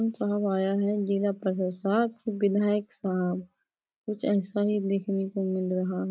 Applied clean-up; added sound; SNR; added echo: none; none; none; none.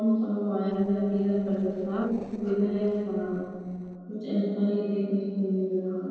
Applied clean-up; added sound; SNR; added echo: neural separator model SepFormer DNS4.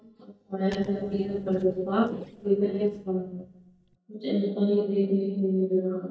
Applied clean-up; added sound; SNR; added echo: neural mask model DeepFilterNet 3.